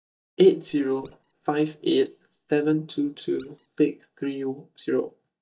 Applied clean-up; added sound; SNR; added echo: neural mask model DeepFilterNet 3.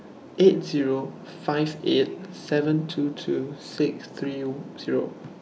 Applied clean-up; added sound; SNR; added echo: none; none; none; none.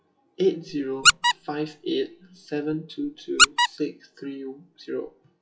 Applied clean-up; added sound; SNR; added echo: classical method WPE with log-MMSE.